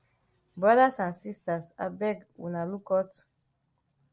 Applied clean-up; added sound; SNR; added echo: none; none; none; none.